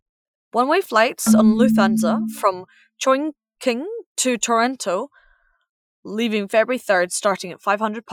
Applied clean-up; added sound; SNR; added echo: classical method Wiener filter.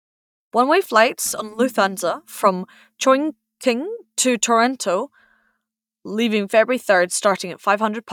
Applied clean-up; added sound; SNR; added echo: neural mask model DeepFilterNet 3.